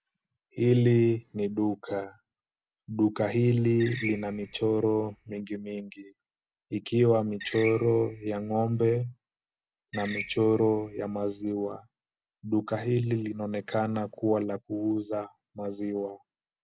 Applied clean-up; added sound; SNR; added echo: none; Screech; 14 dB; none.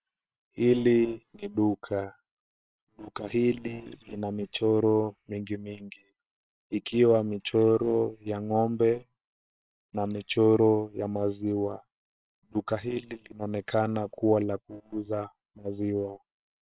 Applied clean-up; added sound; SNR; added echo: neural separator model SepFormer WHAM!.